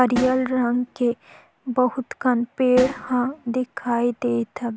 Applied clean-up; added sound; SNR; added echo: none; Snare drum; 14 dB; none.